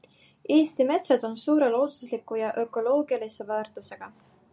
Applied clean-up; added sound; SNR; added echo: none; none; none; none.